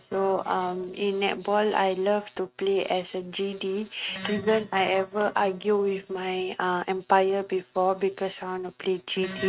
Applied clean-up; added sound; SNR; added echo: neural mask model RNNoise.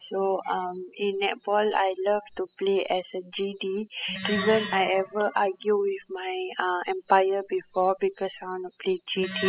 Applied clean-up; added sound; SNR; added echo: classical method spectral subtraction.